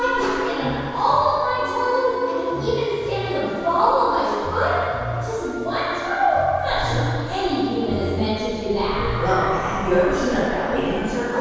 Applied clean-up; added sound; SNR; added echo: none; Stream; 16 dB; reverberation time 2.2 s.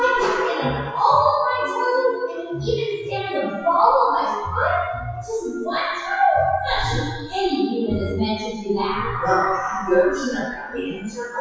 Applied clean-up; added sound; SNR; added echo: classical method WPE with log-MMSE.